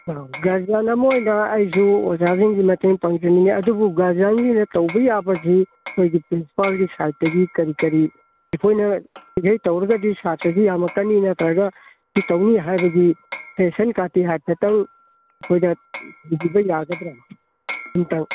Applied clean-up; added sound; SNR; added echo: none; Hammer; 19 dB; none.